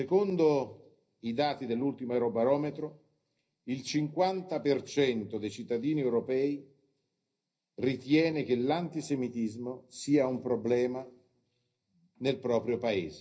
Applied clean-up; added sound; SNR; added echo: none; none; none; reverberation time 0.4 s.